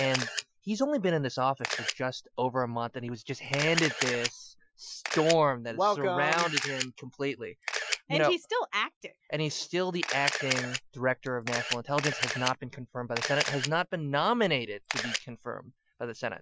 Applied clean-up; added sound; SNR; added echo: classical method Wiener filter.